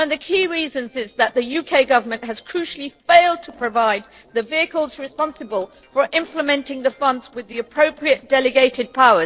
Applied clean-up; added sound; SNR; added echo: neural separator model SepFormer DNS4.